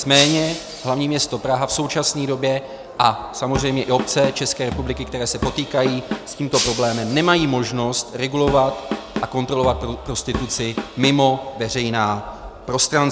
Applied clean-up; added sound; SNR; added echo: none; Drum kit + Shatter; 9 dB; none.